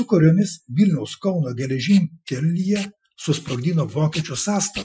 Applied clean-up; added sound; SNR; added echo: classical method Wiener filter.